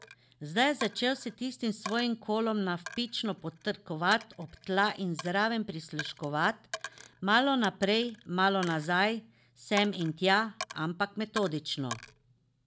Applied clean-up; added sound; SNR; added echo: none; Coin (dropping); 15 dB; none.